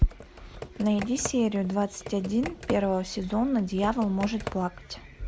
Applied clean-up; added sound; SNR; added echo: none; Computer keyboard; 13 dB; none.